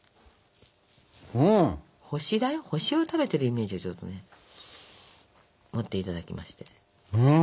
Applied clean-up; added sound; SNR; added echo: none; none; none; none.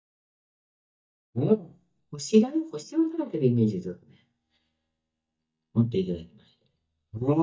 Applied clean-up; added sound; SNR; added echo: neural mask model DeepFilterNet 3.